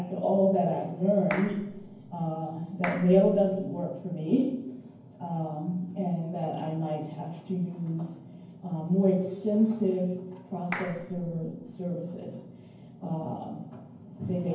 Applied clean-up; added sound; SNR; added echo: none; Clapping; 12 dB; reverberation time 0.9 s.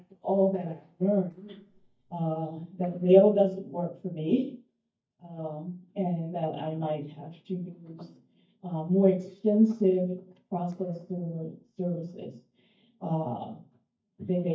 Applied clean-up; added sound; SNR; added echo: neural mask model DeepFilterNet 3.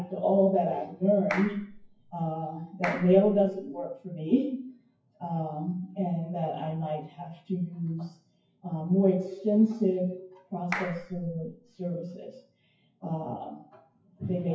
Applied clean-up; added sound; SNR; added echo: classical method WPE with log-MMSE.